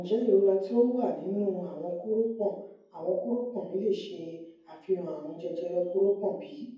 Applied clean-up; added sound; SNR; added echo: none; none; none; reverberation time 0.9 s.